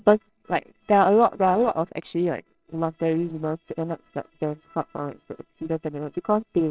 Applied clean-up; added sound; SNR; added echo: neural separator model SepFormer WHAMR!.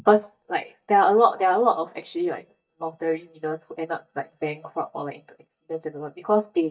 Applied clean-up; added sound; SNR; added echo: neural mask model DeepFilterNet 3.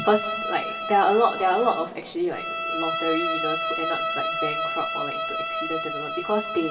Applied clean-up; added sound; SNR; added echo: none; Bowed string instrument; 3 dB; reverberation time 1.6 s.